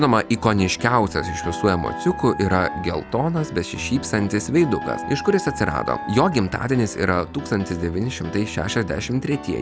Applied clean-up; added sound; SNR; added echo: none; Wind instrument, woodwind instrument + Piano; 11 dB; none.